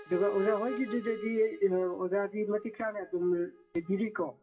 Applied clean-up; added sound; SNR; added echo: classical method WPE with log-MMSE.